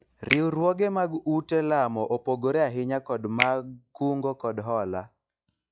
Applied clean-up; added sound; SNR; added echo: classical method log-MMSE.